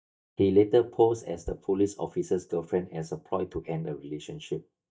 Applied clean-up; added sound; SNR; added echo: neural mask model DeepFilterNet 3.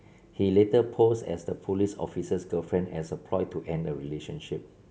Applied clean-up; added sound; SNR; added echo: none; none; none; none.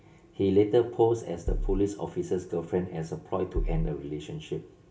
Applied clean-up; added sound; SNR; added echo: none; Bass drum; 0 dB; reverberation time 0.4 s.